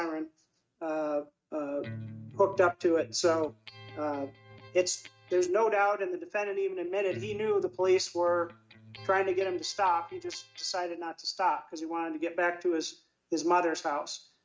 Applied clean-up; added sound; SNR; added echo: neural mask model RNNoise.